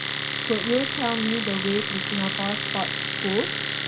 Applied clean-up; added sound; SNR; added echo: none; Domestic sounds, home sounds; -2 dB; reverberation time 2.1 s.